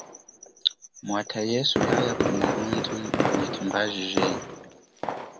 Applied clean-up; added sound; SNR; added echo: none; Fireworks; -1 dB; none.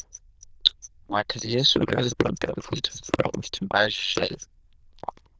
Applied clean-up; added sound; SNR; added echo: neural diffusion model UNIVERSE++.